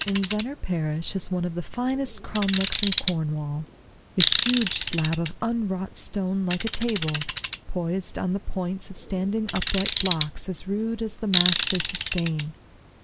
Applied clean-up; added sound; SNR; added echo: none; Tools; 4 dB; none.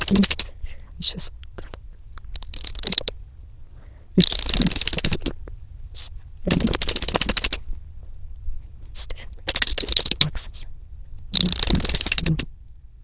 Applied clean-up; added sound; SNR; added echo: neural diffusion model UNIVERSE++.